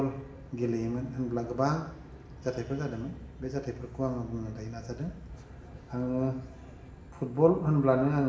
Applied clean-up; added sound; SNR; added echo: none; Aircraft; 16 dB; reverberation time 0.8 s.